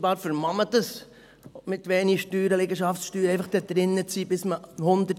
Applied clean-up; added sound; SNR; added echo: none; none; none; none.